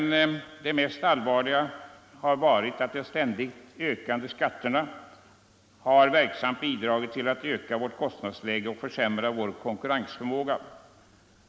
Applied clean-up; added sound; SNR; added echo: none; none; none; none.